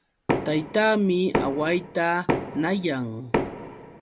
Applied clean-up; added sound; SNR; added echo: none; Knock; 4 dB; none.